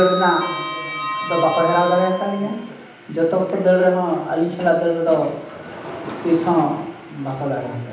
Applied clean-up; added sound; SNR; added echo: none; Sliding door; 10 dB; reverberation time 0.9 s.